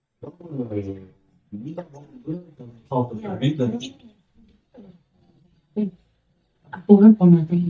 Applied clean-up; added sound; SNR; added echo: neural mask model DeepFilterNet 3.